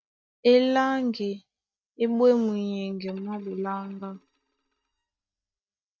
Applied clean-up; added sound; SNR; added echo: neural mask model DeepFilterNet 3.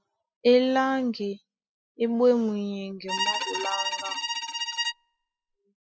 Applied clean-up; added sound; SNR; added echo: classical method spectral subtraction.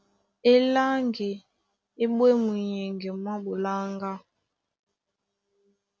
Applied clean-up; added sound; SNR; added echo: none; none; none; none.